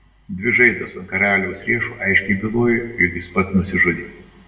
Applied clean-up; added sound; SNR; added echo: none; none; none; reverberation time 0.7 s.